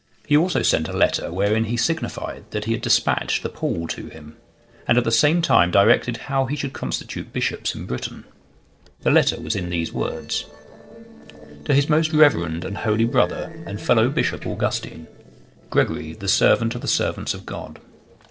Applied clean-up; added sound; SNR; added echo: neural separator model SepFormer DNS4.